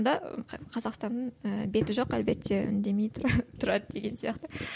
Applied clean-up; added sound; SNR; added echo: none; none; none; none.